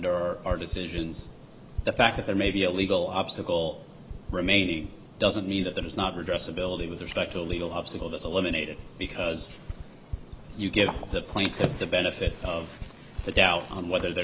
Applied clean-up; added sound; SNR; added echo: none; Typing; 11 dB; none.